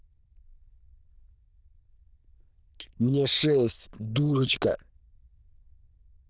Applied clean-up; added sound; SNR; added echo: neural diffusion model UNIVERSE++.